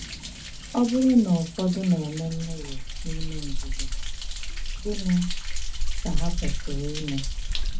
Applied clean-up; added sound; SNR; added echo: none; Thunder; 0 dB; reverberation time 0.3 s.